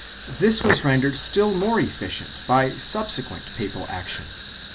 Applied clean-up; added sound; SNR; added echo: none; Fire; 9 dB; none.